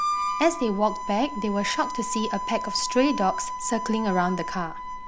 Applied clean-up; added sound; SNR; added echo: none; Harmonica; 5 dB; none.